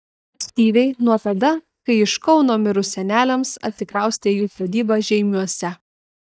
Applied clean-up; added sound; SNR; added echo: neural mask model DeepFilterNet 3.